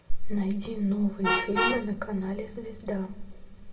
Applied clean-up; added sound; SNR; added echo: none; Vehicle horn, car horn, honking; 6 dB; reverberation time 1.0 s.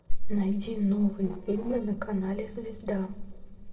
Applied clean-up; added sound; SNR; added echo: neural separator model SepFormer DNS4.